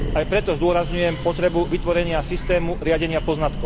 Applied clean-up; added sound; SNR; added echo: none; Breathing; 5 dB; none.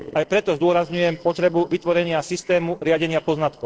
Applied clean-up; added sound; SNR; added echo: neural separator model SepFormer DNS4.